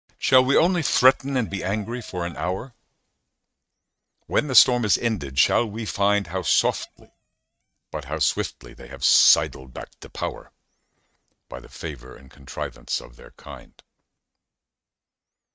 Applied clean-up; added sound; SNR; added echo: neural mask model RNNoise.